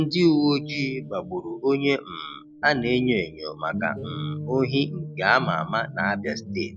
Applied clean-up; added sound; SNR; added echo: none; Guitar; 10 dB; none.